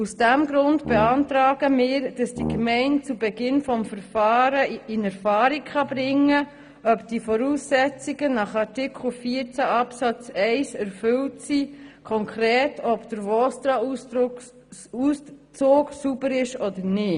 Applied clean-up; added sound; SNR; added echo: none; Brass instrument; 8 dB; none.